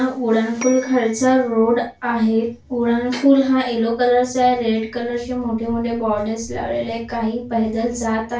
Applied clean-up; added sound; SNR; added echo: none; Bell / Telephone; 20 dB; reverberation time 0.2 s.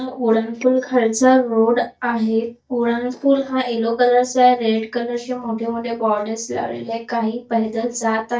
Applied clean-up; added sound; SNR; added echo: neural mask model DeepFilterNet 3.